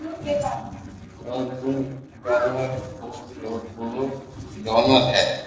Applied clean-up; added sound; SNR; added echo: neural separator model SepFormer DNS4.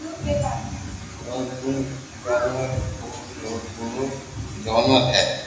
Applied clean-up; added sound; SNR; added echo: none; Crow; 15 dB; reverberation time 0.9 s.